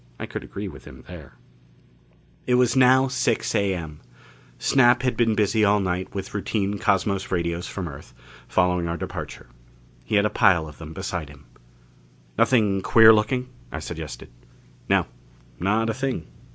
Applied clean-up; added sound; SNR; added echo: none; none; none; none.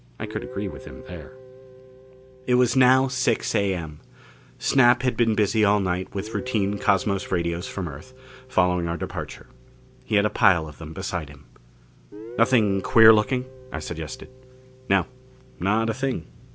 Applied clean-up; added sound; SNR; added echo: none; Guitar; 19 dB; none.